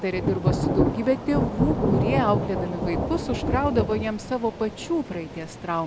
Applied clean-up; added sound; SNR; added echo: none; Thunder / Rain; 0 dB; none.